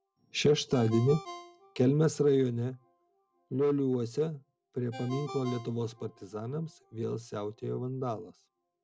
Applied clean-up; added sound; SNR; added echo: none; Ringtone; 19 dB; none.